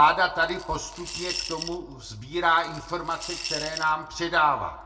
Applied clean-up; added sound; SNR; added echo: none; Coin (dropping) / Glass; 11 dB; reverberation time 0.2 s.